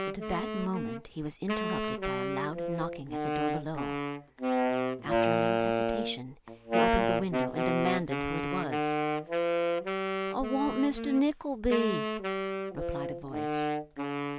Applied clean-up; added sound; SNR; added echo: none; Wind instrument, woodwind instrument; -3 dB; none.